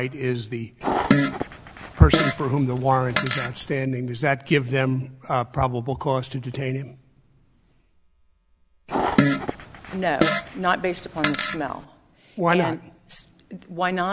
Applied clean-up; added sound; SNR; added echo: none; Fart; -1 dB; none.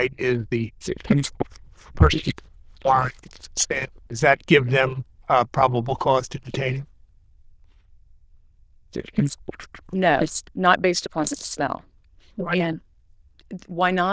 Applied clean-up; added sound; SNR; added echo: neural diffusion model UNIVERSE++.